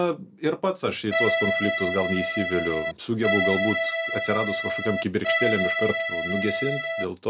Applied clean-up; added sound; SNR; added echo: none; Accordion; -1 dB; none.